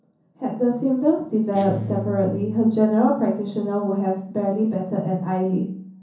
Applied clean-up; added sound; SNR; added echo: none; Guitar; 13 dB; reverberation time 0.6 s.